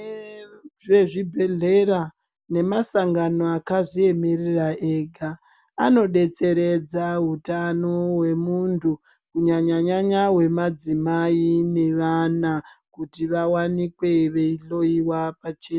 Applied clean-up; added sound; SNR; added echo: none; none; none; none.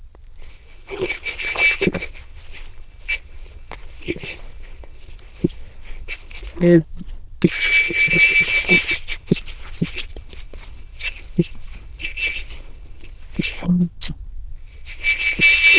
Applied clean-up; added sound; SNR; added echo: neural diffusion model UNIVERSE++.